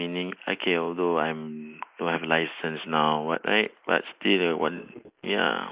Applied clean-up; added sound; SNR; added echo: neural mask model Resemble Enhance denoiser.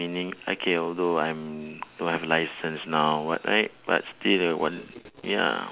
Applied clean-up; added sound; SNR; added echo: none; none; none; none.